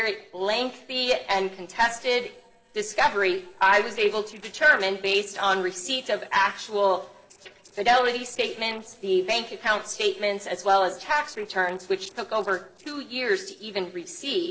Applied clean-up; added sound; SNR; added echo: neural separator model SepFormer DNS4.